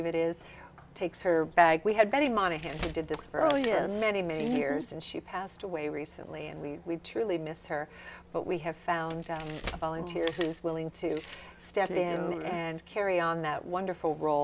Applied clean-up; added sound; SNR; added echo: none; Slam / Wood + Chewing, mastication; 17 dB; none.